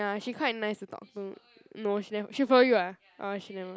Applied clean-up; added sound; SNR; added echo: none; none; none; none.